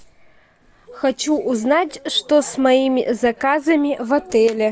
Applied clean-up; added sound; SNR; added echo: none; none; none; none.